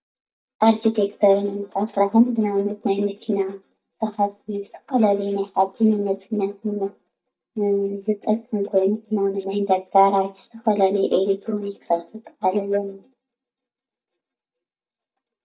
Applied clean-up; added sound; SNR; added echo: neural mask model DeepFilterNet 3.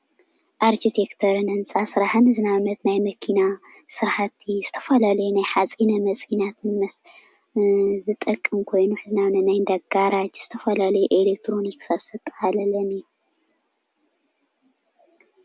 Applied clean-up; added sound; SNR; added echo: none; none; none; none.